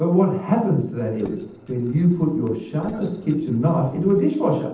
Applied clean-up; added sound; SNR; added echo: neural separator model SepFormer DNS4.